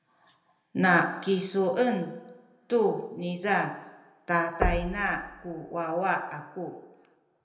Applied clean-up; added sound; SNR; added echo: none; Knock; 6 dB; reverberation time 0.8 s.